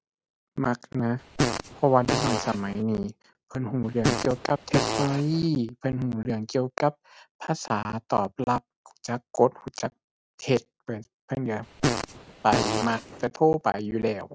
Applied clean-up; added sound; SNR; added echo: none; Fart; 2 dB; none.